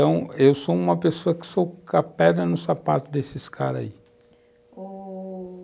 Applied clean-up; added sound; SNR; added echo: none; none; none; none.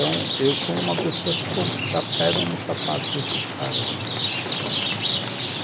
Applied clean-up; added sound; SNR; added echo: none; Rain; -4 dB; none.